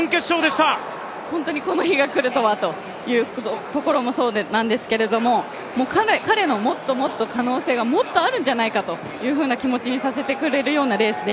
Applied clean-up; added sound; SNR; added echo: none; none; none; none.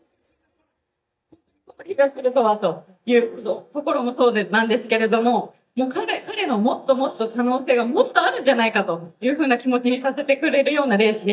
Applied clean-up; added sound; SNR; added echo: neural mask model DeepFilterNet 3.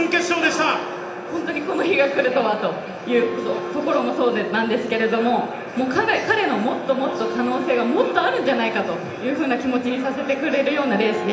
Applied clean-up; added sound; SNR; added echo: none; Wind instrument, woodwind instrument; 13 dB; reverberation time 0.8 s.